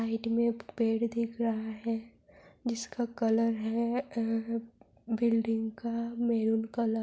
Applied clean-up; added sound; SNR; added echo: none; none; none; none.